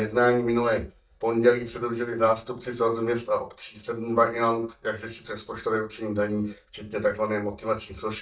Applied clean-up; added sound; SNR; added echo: neural mask model DeepFilterNet 3.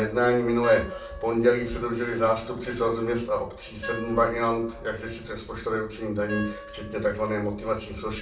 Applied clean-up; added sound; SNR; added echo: none; Wind instrument, woodwind instrument; 16 dB; reverberation time 0.3 s.